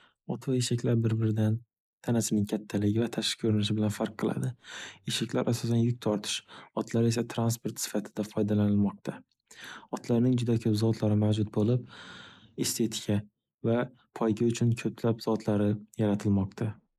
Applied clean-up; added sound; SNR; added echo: neural mask model Resemble Enhance denoiser.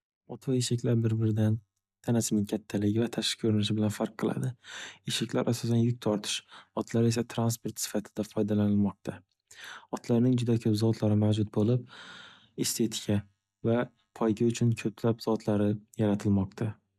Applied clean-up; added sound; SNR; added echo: neural mask model DeepFilterNet 3.